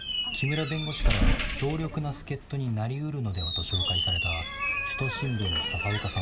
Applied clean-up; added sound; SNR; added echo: none; Squeak; -1 dB; reverberation time 1.6 s.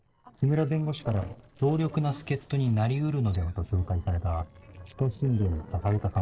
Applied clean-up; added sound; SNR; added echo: neural separator model SepFormer DNS4.